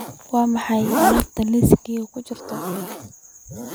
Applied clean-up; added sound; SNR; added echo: none; Zipper (clothing); 5 dB; none.